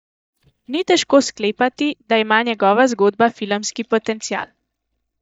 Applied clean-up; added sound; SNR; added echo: neural mask model DeepFilterNet 3.